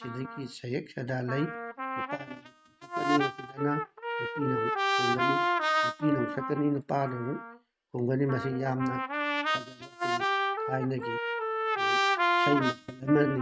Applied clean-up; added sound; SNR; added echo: neural mask model RNNoise.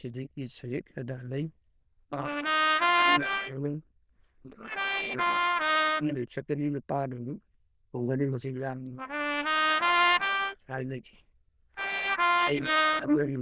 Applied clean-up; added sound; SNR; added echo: neural diffusion model UNIVERSE++.